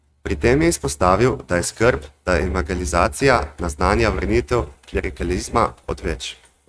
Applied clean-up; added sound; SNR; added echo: neural mask model RNNoise.